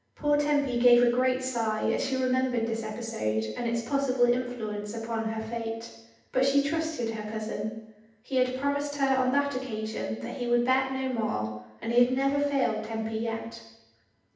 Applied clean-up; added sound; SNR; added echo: none; none; none; reverberation time 0.9 s.